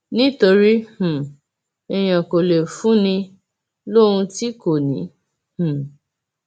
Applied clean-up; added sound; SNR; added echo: none; none; none; none.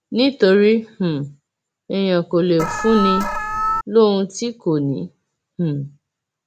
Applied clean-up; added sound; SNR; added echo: none; Alarm; 2 dB; none.